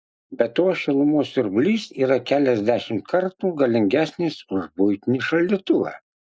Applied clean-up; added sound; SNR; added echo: none; none; none; none.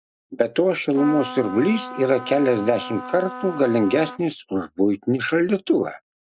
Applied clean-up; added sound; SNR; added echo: none; Trumpet; 12 dB; none.